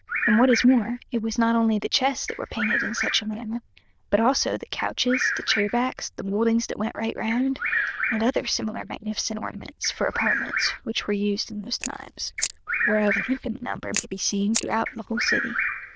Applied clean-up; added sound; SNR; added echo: neural diffusion model UNIVERSE++.